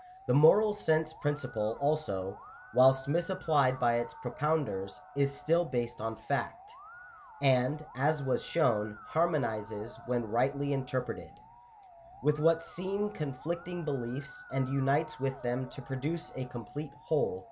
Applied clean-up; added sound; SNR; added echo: none; Musical instrument; 19 dB; none.